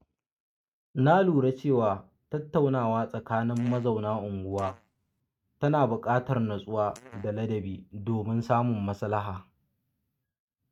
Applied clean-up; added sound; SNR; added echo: neural mask model RNNoise.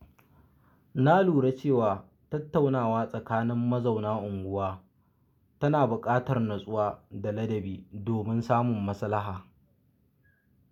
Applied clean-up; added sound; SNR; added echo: none; none; none; none.